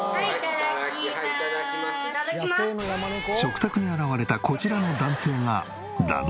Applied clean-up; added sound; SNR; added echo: none; none; none; none.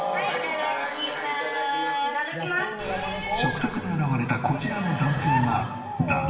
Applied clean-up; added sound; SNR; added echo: none; Bird; 0 dB; reverberation time 1.2 s.